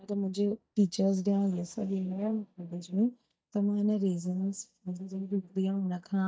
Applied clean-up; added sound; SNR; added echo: neural mask model DeepFilterNet 3.